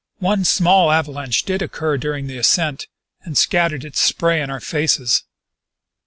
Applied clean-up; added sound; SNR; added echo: none; none; none; none.